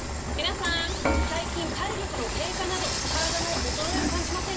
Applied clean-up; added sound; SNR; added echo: none; Frying (food) / Dishes, pots, and pans; -4 dB; reverberation time 0.2 s.